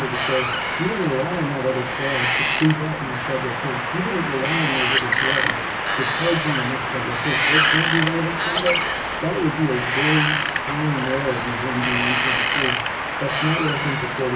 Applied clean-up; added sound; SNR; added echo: none; Wind; -3 dB; reverberation time 0.4 s.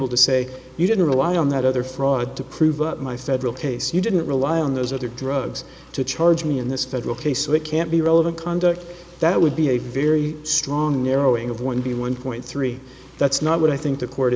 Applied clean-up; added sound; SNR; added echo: none; none; none; none.